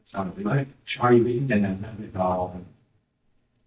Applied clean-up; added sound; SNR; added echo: neural mask model DeepFilterNet 3.